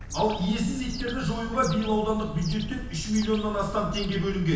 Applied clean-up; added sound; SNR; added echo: none; Bird; 9 dB; reverberation time 0.9 s.